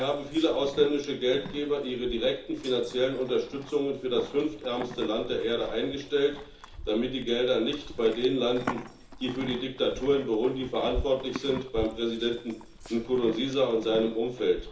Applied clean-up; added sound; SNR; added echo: none; Livestock, farm animals, working animals; 13 dB; reverberation time 0.7 s.